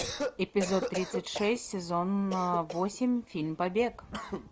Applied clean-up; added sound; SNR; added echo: none; Cough; 8 dB; none.